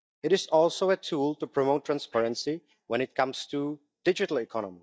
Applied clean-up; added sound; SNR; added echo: neural mask model DeepFilterNet 3.